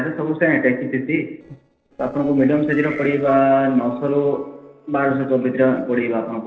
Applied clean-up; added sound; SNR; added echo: neural separator model SepFormer DNS4.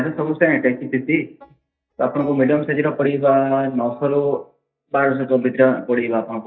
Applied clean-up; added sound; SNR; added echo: neural mask model DeepFilterNet 3.